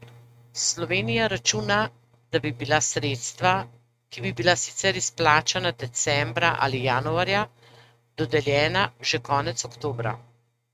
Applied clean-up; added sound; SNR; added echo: neural mask model RNNoise.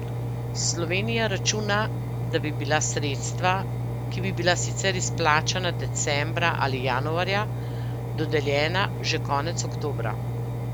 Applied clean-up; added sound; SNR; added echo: none; Engine; 1 dB; none.